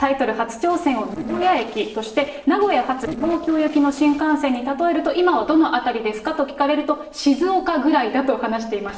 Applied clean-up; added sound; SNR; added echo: neural separator model SepFormer DNS4.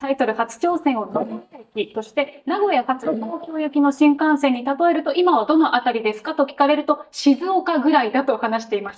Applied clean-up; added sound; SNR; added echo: neural mask model DeepFilterNet 3.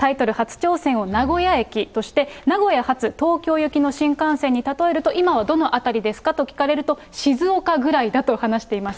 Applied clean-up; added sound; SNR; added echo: none; none; none; none.